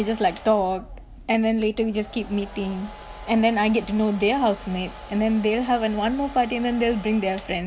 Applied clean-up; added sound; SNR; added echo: none; Domestic sounds, home sounds; 19 dB; none.